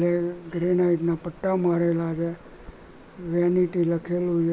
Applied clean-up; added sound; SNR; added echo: none; none; none; none.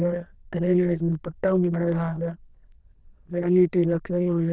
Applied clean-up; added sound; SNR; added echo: neural diffusion model UNIVERSE++.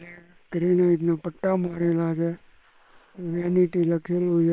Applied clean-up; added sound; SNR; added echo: neural separator model SepFormer WHAM!.